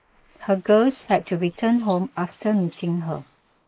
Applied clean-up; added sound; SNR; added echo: neural mask model Resemble Enhance denoiser.